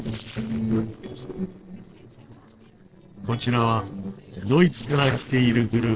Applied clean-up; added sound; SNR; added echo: neural separator model SepFormer DNS4.